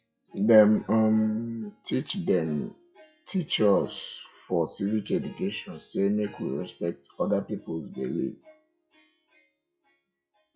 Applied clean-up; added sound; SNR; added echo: classical method WPE with log-MMSE.